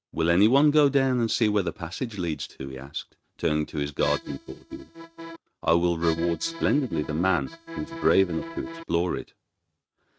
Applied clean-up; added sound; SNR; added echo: neural mask model RNNoise.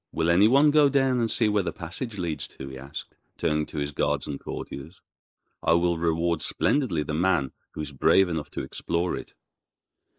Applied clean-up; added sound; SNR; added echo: neural mask model Resemble Enhance denoiser.